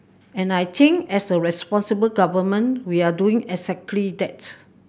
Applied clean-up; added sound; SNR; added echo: none; none; none; none.